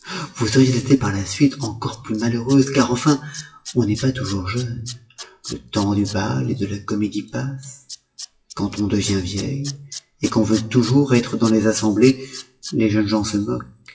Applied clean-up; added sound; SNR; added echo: classical method WPE with log-MMSE.